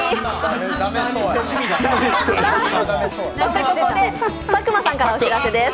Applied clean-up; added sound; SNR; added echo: none; none; none; none.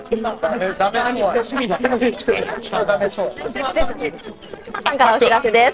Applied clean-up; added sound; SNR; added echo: neural separator model SepFormer DNS4.